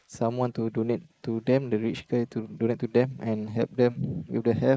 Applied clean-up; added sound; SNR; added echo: neural mask model Resemble Enhance denoiser.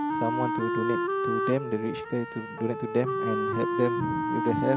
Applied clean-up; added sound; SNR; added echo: none; Wind instrument, woodwind instrument; -1 dB; none.